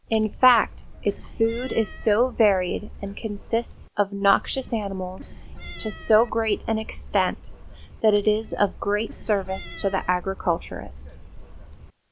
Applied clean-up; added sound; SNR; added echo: none; Cat; 13 dB; none.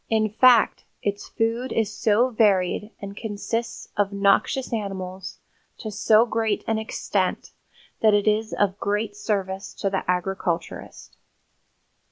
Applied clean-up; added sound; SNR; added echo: none; none; none; none.